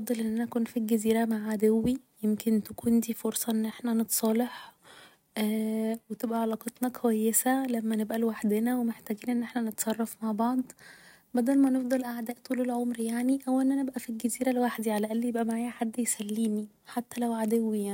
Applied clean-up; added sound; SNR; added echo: none; none; none; none.